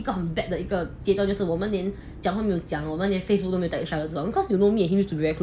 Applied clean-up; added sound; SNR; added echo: none; none; none; none.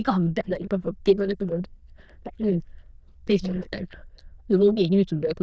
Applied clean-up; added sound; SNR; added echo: neural diffusion model UNIVERSE++.